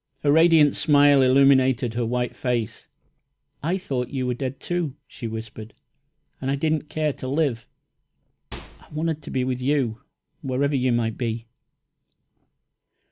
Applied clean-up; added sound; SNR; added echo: none; Microwave oven; 15 dB; none.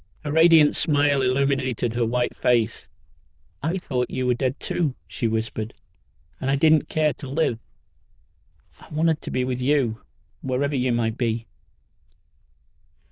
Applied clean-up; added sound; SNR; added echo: neural diffusion model UNIVERSE++.